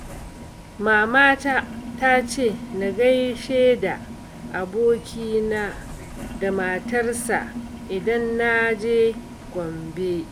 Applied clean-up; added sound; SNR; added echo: none; Bus + Sink (filling or washing); 12 dB; none.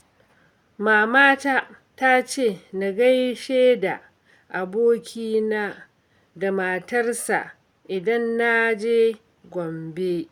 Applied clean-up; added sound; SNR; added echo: none; none; none; none.